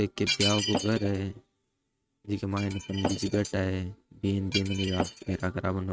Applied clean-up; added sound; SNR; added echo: neural mask model RNNoise.